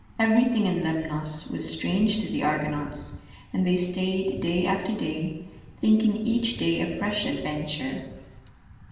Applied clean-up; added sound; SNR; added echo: none; Thunder / Bicycle; 19 dB; reverberation time 1.1 s.